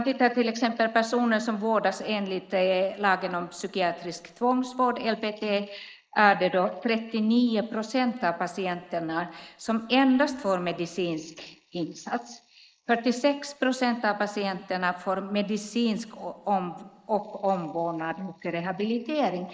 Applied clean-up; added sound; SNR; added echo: neural mask model Resemble Enhance denoiser.